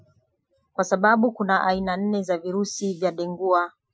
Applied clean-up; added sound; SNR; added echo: classical method Wiener filter.